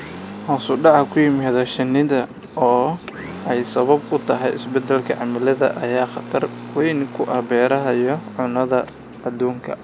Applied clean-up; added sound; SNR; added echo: none; Engine; 14 dB; none.